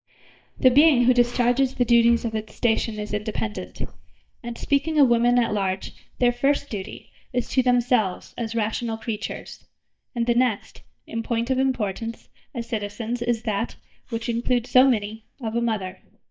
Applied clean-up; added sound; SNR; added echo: neural mask model DeepFilterNet 3.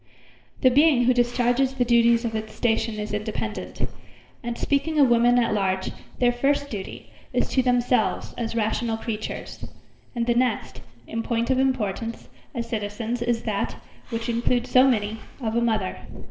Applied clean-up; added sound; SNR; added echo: neural separator model SepFormer DNS4.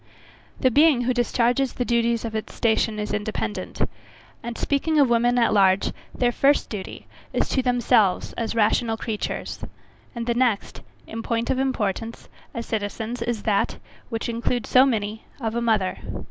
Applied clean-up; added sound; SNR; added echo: none; none; none; none.